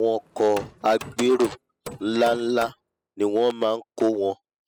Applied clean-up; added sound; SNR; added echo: classical method spectral subtraction.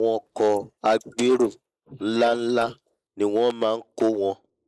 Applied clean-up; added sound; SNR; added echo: neural mask model Resemble Enhance denoiser.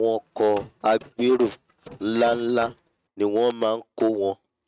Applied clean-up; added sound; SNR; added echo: neural mask model RNNoise.